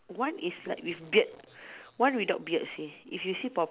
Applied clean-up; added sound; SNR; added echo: none; none; none; none.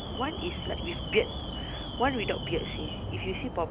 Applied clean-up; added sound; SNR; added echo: none; Alarm; 3 dB; none.